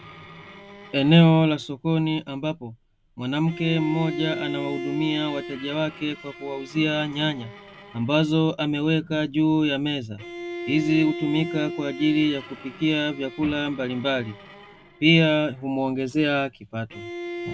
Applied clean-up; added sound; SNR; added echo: none; Bowed string instrument; 13 dB; none.